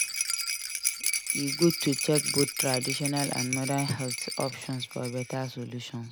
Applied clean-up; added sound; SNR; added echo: none; Rattle; 2 dB; none.